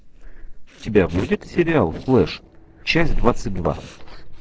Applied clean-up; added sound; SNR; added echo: neural separator model SepFormer DNS4.